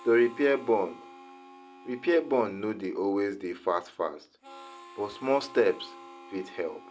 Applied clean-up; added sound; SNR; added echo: none; Harmonica; 20 dB; none.